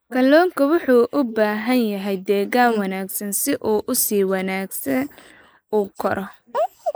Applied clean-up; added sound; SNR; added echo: neural mask model Resemble Enhance denoiser.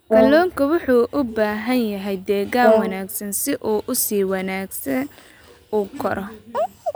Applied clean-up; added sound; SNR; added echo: none; Brass instrument; 1 dB; none.